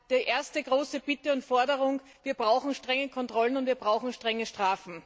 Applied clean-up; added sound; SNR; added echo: none; none; none; none.